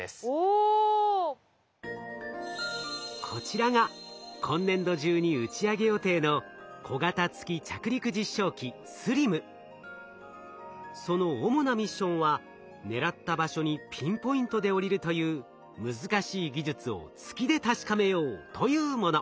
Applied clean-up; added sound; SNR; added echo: none; none; none; none.